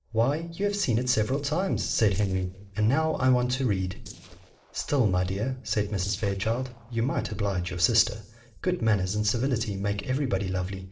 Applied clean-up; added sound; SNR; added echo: neural separator model SepFormer DNS4.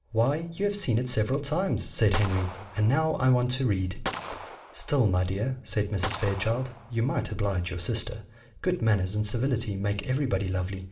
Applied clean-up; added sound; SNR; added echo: none; Gunshot, gunfire; 12 dB; reverberation time 0.6 s.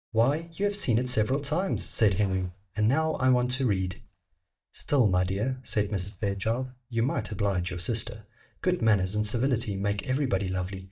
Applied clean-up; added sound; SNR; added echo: neural mask model DeepFilterNet 3.